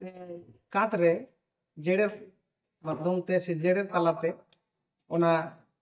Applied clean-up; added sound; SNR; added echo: neural mask model DeepFilterNet 3.